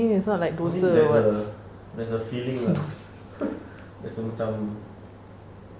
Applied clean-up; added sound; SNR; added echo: none; none; none; none.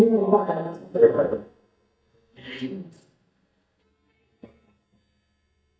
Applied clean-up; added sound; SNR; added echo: neural mask model DeepFilterNet 3.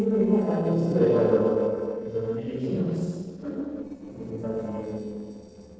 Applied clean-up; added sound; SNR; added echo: neural separator model SepFormer DNS4.